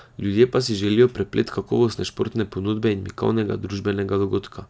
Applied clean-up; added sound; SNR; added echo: none; none; none; none.